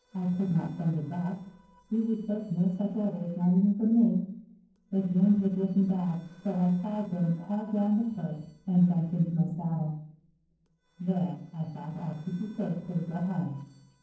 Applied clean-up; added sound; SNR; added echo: neural separator model SepFormer DNS4.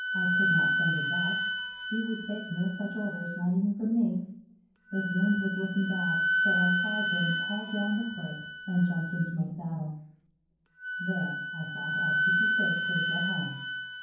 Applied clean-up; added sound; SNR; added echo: none; Wind instrument, woodwind instrument; -1 dB; reverberation time 0.9 s.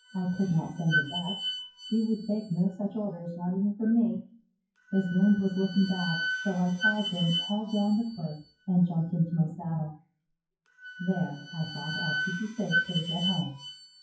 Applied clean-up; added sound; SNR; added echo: classical method WPE with log-MMSE.